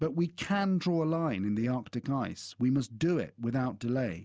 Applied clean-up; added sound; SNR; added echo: none; none; none; none.